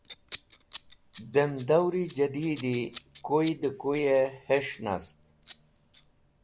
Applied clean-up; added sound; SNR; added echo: none; Scissors; 12 dB; none.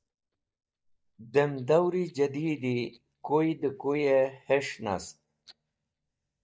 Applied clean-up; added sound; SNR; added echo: neural mask model DeepFilterNet 3.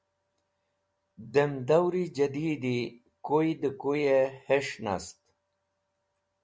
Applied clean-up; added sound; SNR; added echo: none; none; none; none.